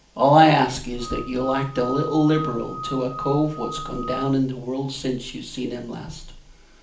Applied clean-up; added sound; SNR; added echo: none; Screech / Glass; 11 dB; reverberation time 0.4 s.